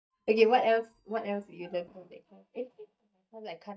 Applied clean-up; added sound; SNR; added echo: neural mask model DeepFilterNet 3.